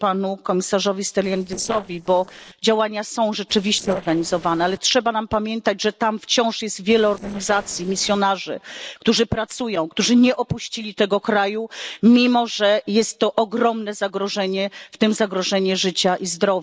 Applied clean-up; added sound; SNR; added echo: neural separator model SepFormer DNS4.